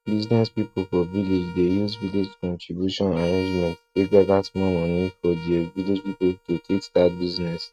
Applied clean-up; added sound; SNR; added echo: neural mask model RNNoise.